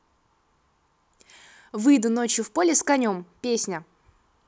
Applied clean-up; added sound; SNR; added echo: none; none; none; none.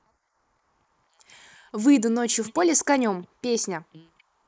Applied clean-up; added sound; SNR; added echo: neural mask model Resemble Enhance denoiser.